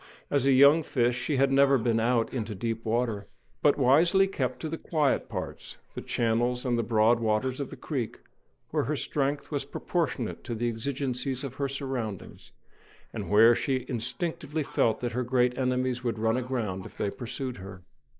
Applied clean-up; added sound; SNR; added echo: neural mask model Resemble Enhance denoiser.